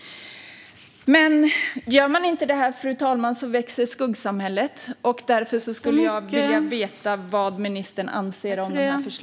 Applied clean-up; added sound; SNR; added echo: none; none; none; none.